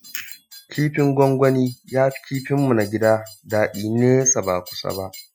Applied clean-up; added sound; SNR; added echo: classical method Wiener filter.